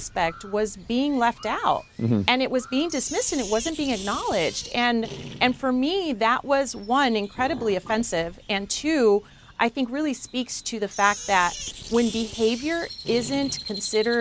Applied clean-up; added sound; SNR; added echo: none; Sink (filling or washing) + Crow; 15 dB; none.